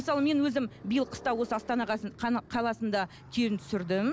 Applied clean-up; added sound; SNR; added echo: none; Motorcycle; 19 dB; none.